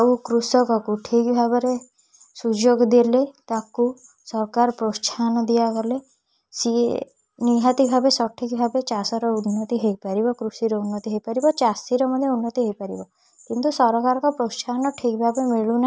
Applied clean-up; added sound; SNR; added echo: none; none; none; none.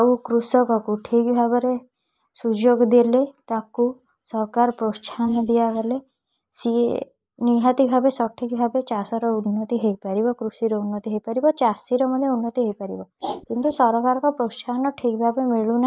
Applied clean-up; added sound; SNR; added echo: neural mask model Resemble Enhance denoiser.